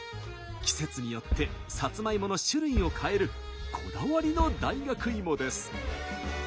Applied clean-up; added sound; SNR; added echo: none; Boom; 4 dB; none.